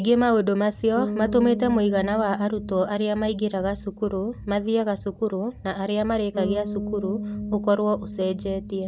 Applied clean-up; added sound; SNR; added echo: none; Bass guitar; 9 dB; none.